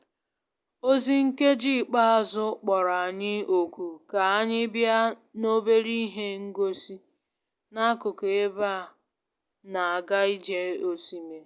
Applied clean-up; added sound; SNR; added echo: none; none; none; none.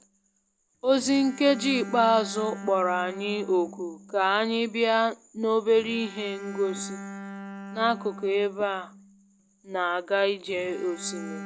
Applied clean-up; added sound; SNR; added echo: none; Bowed string instrument; 15 dB; none.